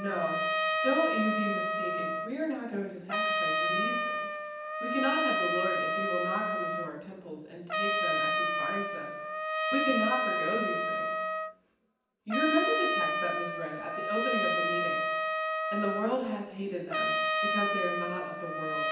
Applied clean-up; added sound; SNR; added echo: none; Trumpet; -4 dB; reverberation time 0.9 s.